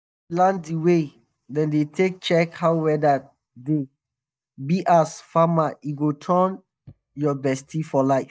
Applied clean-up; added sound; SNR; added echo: neural mask model DeepFilterNet 3.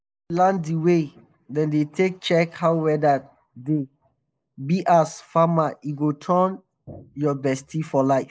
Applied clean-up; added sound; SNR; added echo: neural mask model Resemble Enhance denoiser.